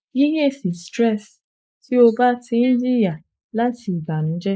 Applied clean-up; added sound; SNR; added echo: neural mask model Resemble Enhance denoiser.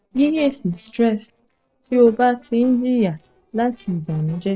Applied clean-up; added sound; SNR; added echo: neural separator model SepFormer DNS4.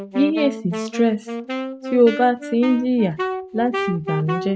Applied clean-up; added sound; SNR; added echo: none; Wind instrument, woodwind instrument; 8 dB; none.